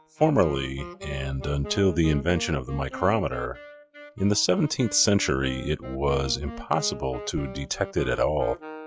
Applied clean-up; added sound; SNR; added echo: classical method log-MMSE.